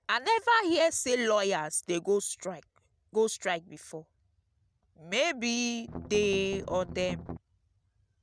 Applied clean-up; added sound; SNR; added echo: none; Strum; 10 dB; none.